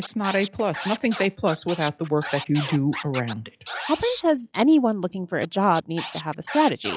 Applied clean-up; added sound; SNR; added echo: classical method log-MMSE.